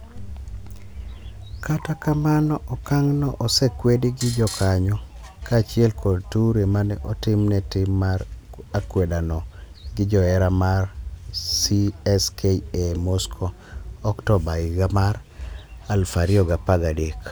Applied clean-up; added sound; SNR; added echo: none; none; none; none.